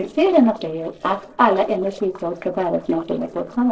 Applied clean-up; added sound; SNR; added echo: neural separator model SepFormer DNS4.